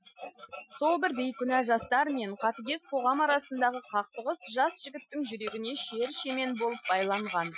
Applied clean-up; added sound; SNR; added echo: classical method Wiener filter.